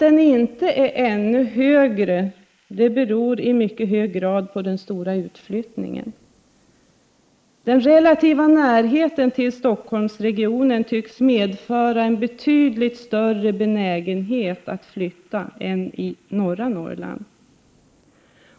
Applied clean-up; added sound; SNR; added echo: neural mask model Resemble Enhance denoiser.